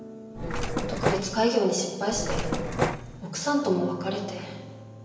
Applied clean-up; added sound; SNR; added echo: none; Mechanisms; 0 dB; reverberation time 1.0 s.